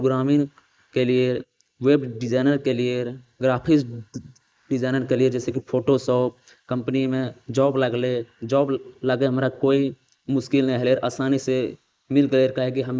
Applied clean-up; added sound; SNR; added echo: neural mask model Resemble Enhance denoiser.